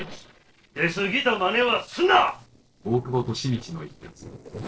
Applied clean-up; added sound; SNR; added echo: neural separator model SepFormer DNS4.